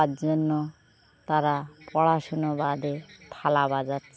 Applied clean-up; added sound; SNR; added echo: none; none; none; none.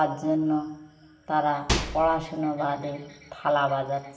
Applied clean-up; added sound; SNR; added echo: none; Microwave oven; 1 dB; reverberation time 1.3 s.